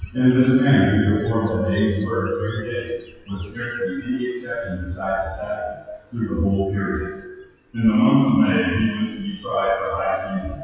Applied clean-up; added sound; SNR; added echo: classical method WPE with log-MMSE.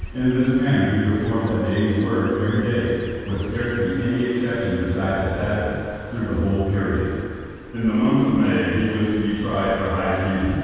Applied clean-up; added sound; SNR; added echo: none; Chirp, tweet; 19 dB; reverberation time 2.1 s.